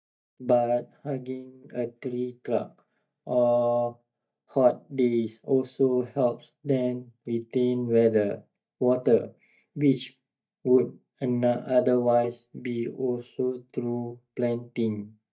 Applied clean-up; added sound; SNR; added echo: neural mask model DeepFilterNet 3.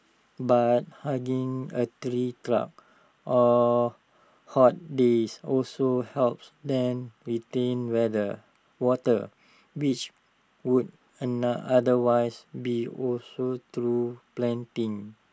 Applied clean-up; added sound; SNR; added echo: none; none; none; none.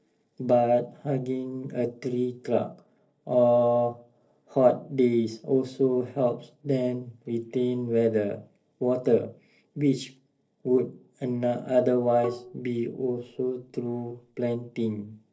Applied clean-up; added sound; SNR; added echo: neural separator model SepFormer DNS4.